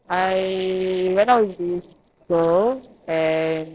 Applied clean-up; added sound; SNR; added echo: neural separator model SepFormer DNS4.